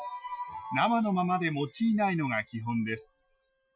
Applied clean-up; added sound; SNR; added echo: classical method Wiener filter.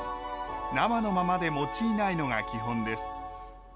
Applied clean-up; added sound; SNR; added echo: none; none; none; none.